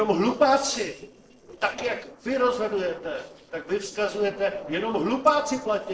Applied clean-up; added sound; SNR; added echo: neural separator model SepFormer DNS4.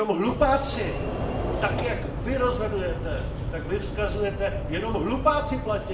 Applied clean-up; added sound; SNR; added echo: none; Sliding door; 3 dB; reverberation time 0.5 s.